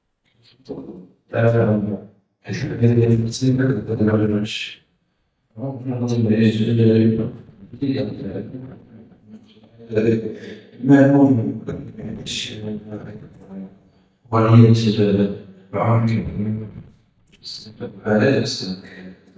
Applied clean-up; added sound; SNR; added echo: neural mask model DeepFilterNet 3.